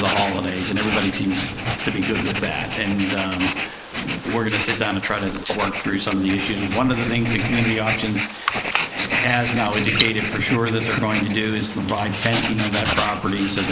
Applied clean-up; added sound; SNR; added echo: neural mask model Resemble Enhance denoiser.